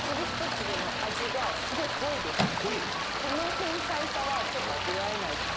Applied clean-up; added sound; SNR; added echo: none; Stream + Microwave oven; -3 dB; none.